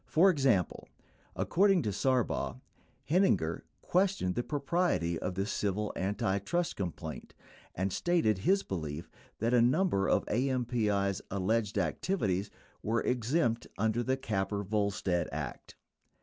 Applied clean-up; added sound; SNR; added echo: none; none; none; none.